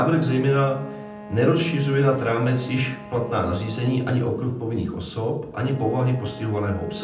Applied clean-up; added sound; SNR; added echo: none; Wind instrument, woodwind instrument; 17 dB; reverberation time 0.6 s.